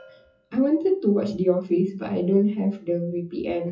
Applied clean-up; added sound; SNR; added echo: classical method WPE with log-MMSE.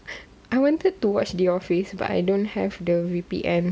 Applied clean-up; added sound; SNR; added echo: none; none; none; none.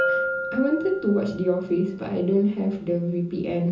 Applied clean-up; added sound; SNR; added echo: none; Bell; 7 dB; reverberation time 0.6 s.